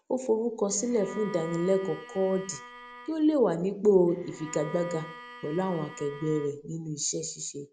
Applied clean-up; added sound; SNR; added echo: none; Bowed string instrument; 17 dB; none.